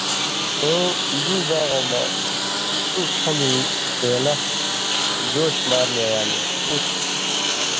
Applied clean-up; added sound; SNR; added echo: none; Engine; -4 dB; none.